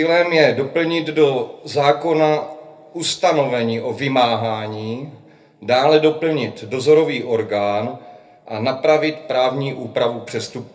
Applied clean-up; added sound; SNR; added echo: none; none; none; reverberation time 0.3 s.